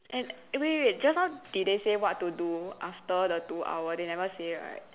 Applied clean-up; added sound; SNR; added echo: none; none; none; none.